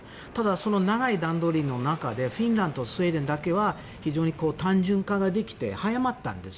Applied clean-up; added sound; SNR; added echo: none; Fixed-wing aircraft, airplane; 19 dB; none.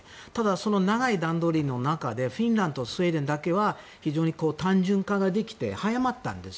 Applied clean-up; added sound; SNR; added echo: none; none; none; none.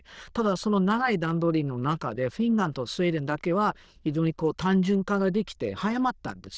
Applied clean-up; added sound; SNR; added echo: neural diffusion model UNIVERSE++.